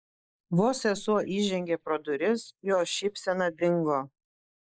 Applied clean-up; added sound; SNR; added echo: neural mask model Resemble Enhance denoiser.